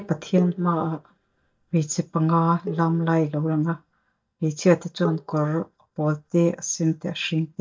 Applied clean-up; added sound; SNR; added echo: neural mask model DeepFilterNet 3.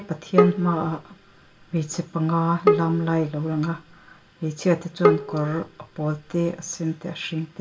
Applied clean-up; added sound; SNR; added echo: none; Bowed string instrument; 1 dB; reverberation time 0.2 s.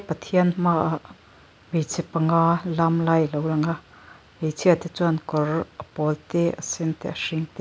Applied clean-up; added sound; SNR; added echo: none; none; none; none.